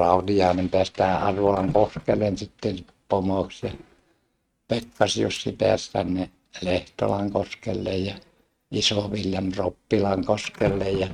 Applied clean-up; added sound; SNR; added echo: neural mask model RNNoise.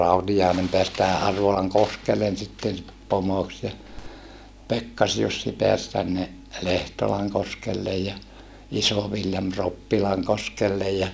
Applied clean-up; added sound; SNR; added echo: none; none; none; none.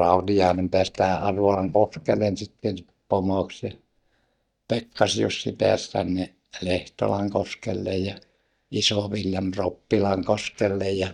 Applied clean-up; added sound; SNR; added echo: neural mask model DeepFilterNet 3.